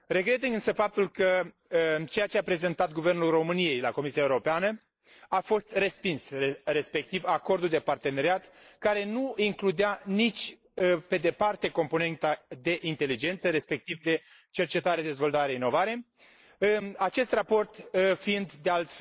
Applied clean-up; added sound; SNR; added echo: neural mask model Resemble Enhance denoiser.